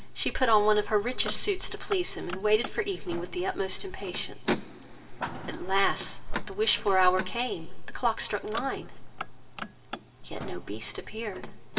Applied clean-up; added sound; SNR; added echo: none; Car; 11 dB; reverberation time 1.4 s.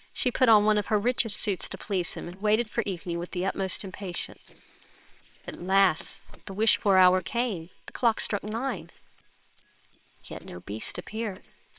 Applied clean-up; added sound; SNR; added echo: neural separator model SepFormer WHAMR!.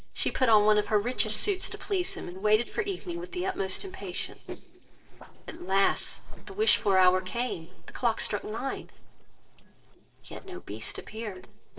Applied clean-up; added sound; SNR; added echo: neural separator model SepFormer DNS4.